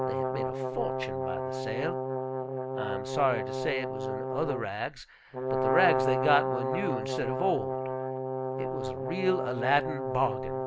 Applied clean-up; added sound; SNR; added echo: none; Brass instrument; -1 dB; none.